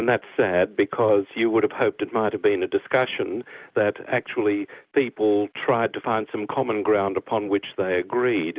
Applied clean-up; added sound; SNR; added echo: none; none; none; none.